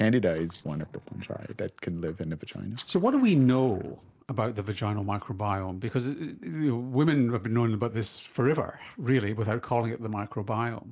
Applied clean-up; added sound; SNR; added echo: neural separator model SepFormer DNS4.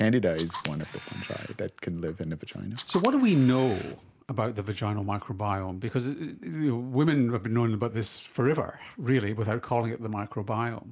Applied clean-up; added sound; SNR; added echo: none; Camera; 14 dB; none.